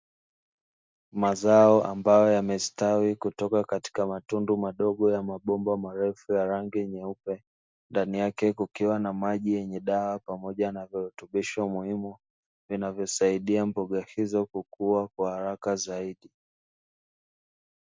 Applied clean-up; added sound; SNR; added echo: none; none; none; none.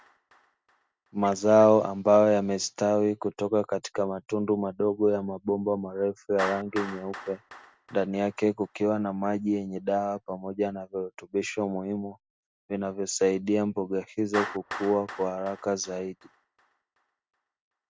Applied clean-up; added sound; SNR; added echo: none; Clapping; 17 dB; none.